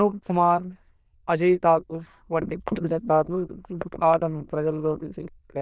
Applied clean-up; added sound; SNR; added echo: neural diffusion model UNIVERSE++.